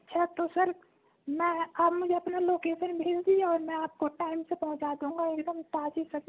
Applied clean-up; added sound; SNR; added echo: none; none; none; none.